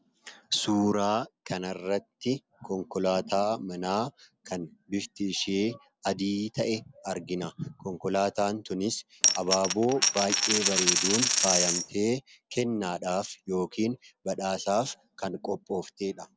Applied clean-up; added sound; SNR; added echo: none; Coin (dropping); -4 dB; none.